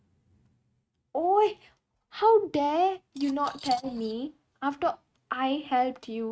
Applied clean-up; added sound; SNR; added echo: neural mask model RNNoise.